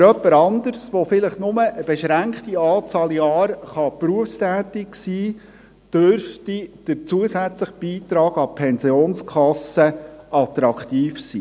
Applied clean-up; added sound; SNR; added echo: none; none; none; none.